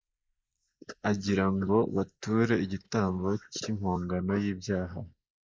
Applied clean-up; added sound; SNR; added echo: neural mask model Resemble Enhance denoiser.